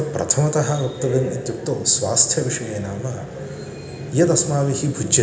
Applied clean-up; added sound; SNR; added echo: none; none; none; reverberation time 0.8 s.